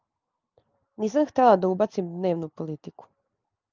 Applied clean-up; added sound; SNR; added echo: none; none; none; none.